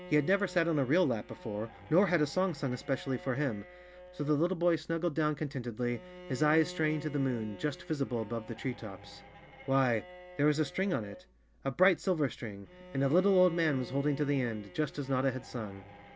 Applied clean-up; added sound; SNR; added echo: none; Bowed string instrument; 18 dB; none.